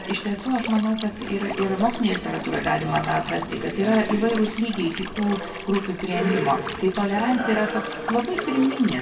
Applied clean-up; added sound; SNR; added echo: none; Liquid; 12 dB; reverberation time 0.6 s.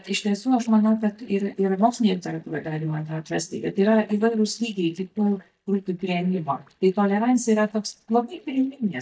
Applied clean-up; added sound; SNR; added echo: neural mask model DeepFilterNet 3.